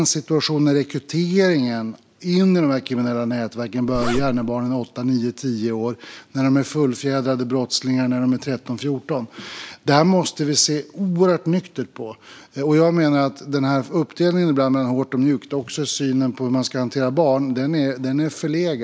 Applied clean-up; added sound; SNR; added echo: none; Zipper (clothing); 5 dB; none.